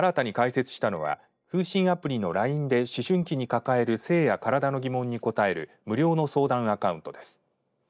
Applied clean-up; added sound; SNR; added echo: neural mask model DeepFilterNet 3.